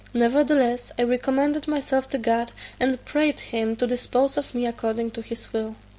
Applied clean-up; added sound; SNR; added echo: none; none; none; none.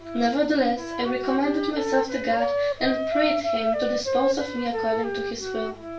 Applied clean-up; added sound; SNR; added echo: none; Wind instrument, woodwind instrument; 2 dB; reverberation time 0.3 s.